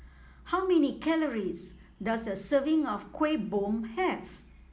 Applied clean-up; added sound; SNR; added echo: none; none; none; none.